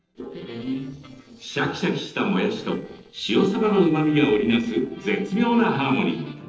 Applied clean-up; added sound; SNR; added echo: neural separator model SepFormer DNS4.